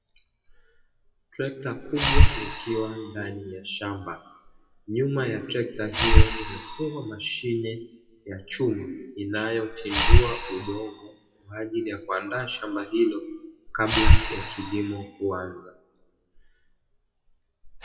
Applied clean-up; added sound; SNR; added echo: classical method WPE with log-MMSE.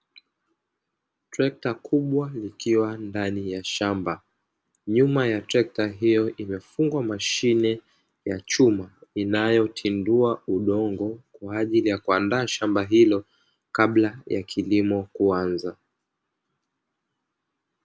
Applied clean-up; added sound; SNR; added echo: none; none; none; none.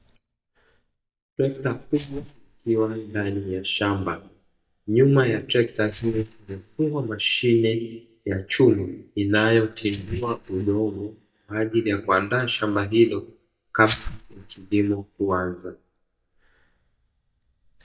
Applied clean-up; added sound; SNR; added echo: neural mask model DeepFilterNet 3.